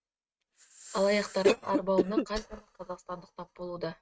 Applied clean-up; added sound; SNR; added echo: neural mask model RNNoise.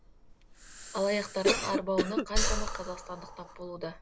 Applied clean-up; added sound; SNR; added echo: none; Breathing + Cough; -2 dB; none.